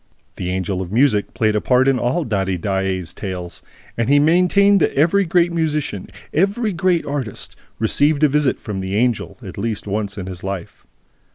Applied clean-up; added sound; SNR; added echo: none; none; none; none.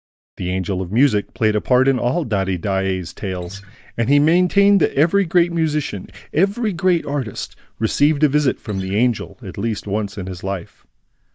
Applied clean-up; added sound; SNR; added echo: neural mask model DeepFilterNet 3.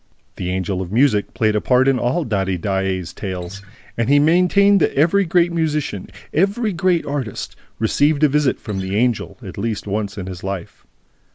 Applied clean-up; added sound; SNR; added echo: none; Acoustic guitar; 17 dB; none.